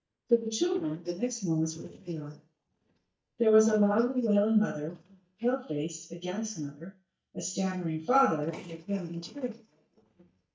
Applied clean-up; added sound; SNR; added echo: neural mask model DeepFilterNet 3.